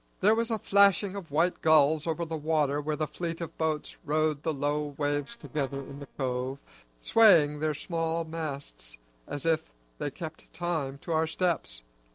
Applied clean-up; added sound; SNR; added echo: neural separator model SepFormer DNS4.